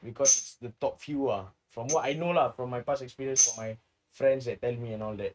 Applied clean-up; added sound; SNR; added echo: neural mask model RNNoise.